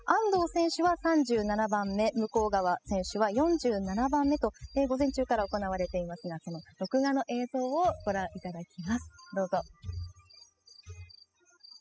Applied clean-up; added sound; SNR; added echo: classical method spectral subtraction.